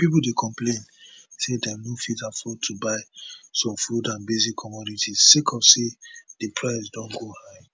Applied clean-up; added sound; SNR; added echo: none; none; none; none.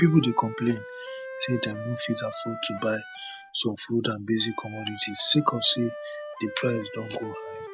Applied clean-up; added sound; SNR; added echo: none; Wind instrument, woodwind instrument; 14 dB; none.